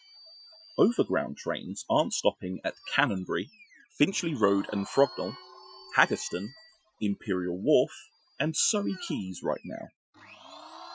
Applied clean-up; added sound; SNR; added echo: classical method Wiener filter.